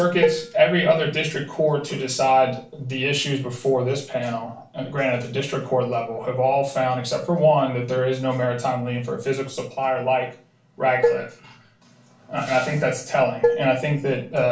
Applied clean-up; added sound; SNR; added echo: none; Dishes, pots, and pans; 2 dB; reverberation time 0.3 s.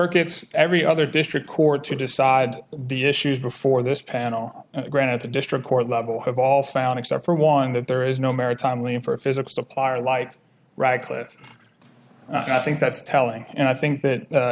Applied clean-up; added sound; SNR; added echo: none; none; none; none.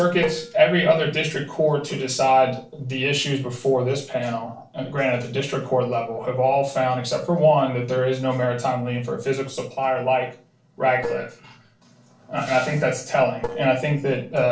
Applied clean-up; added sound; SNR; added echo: neural separator model SepFormer DNS4.